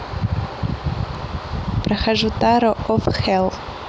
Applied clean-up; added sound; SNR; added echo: none; none; none; none.